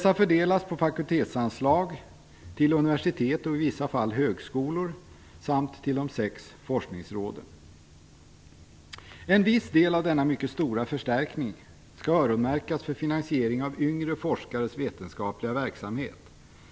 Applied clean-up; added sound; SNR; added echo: none; none; none; none.